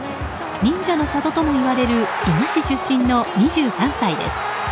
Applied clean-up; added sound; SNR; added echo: none; none; none; none.